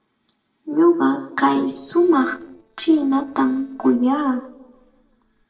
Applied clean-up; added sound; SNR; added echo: neural separator model SepFormer DNS4.